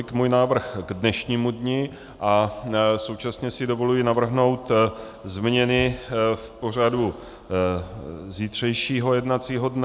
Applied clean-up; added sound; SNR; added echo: none; none; none; none.